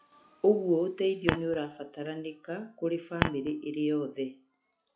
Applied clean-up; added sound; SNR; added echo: classical method log-MMSE.